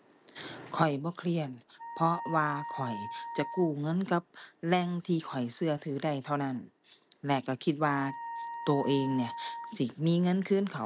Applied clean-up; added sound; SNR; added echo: none; Wind instrument, woodwind instrument; 11 dB; none.